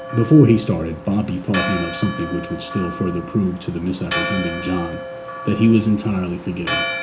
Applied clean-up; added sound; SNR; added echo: none; Church bell; 9 dB; reverberation time 0.4 s.